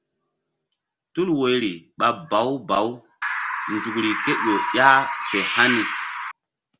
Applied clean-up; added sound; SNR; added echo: none; Bird; 0 dB; none.